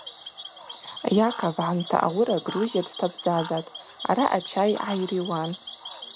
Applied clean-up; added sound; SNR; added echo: none; Cricket / Frog; 13 dB; none.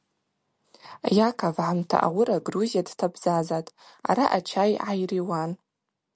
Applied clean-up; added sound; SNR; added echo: none; none; none; none.